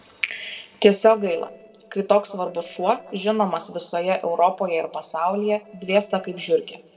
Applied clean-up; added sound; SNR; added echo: neural separator model SepFormer DNS4.